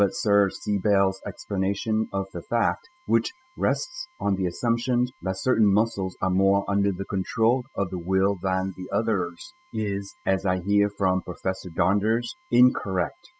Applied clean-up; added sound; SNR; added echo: classical method spectral subtraction.